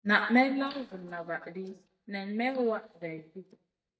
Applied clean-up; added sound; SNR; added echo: neural mask model DeepFilterNet 3.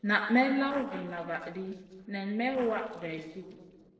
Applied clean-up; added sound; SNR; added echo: neural separator model SepFormer DNS4.